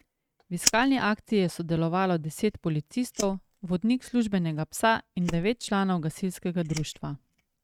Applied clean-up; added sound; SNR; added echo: neural mask model RNNoise.